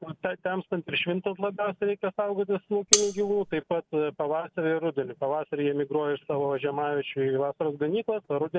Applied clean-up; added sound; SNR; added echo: none; Cutlery, silverware; -2 dB; none.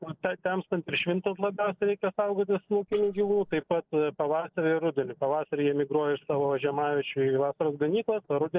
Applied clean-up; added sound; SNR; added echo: neural separator model SepFormer DNS4.